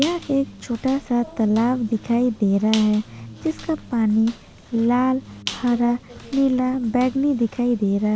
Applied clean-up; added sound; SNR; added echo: none; Squeak; 18 dB; none.